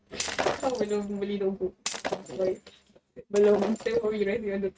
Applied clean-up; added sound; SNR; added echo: neural mask model RNNoise.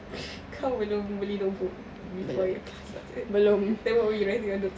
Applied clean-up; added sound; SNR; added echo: none; none; none; none.